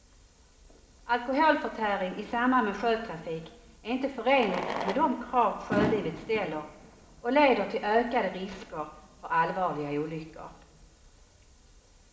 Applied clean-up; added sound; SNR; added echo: none; Fireworks; 12 dB; reverberation time 1.8 s.